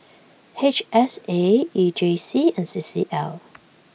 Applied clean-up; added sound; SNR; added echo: none; none; none; none.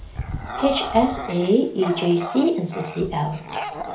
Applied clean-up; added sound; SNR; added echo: none; Bark / Growling; 9 dB; reverberation time 0.4 s.